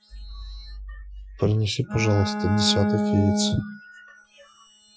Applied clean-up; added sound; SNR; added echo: classical method Wiener filter.